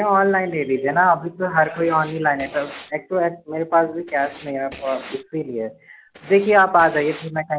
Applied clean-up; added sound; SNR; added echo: none; Writing; 19 dB; none.